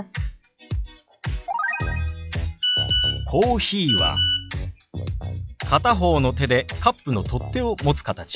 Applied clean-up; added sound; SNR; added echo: classical method log-MMSE.